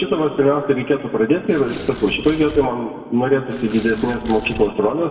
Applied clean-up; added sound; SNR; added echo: none; Tearing; 16 dB; reverberation time 1.8 s.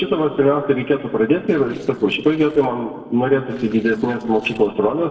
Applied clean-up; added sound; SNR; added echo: neural separator model SepFormer DNS4.